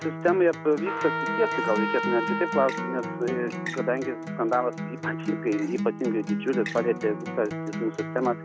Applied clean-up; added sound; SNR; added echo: none; Acoustic guitar + Trumpet; 4 dB; none.